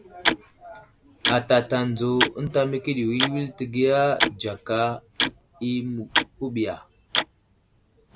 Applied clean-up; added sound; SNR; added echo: none; Tick-tock; 3 dB; none.